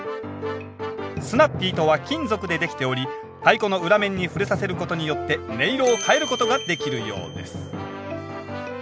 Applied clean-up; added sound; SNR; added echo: none; none; none; none.